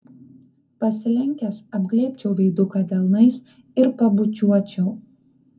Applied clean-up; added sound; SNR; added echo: none; none; none; reverberation time 0.4 s.